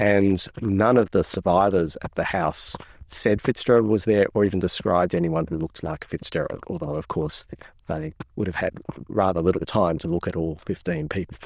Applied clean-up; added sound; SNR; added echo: neural diffusion model UNIVERSE++.